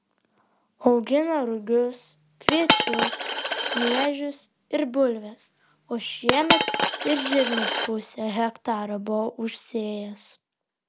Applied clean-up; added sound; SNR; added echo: none; Coin (dropping); 1 dB; none.